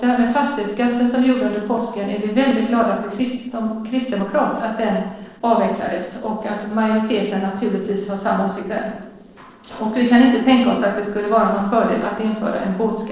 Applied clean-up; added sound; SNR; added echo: neural separator model SepFormer DNS4.